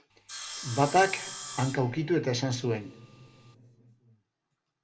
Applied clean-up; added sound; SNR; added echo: none; Sawing; 12 dB; reverberation time 0.8 s.